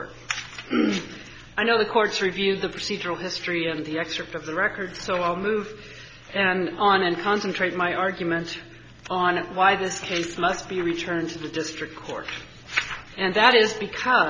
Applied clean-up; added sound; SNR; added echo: none; none; none; none.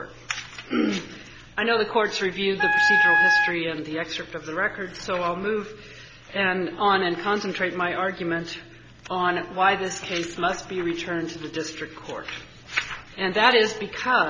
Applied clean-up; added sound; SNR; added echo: none; Wind instrument, woodwind instrument; -4 dB; none.